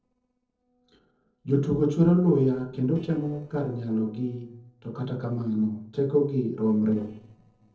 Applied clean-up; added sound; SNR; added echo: neural separator model SepFormer DNS4.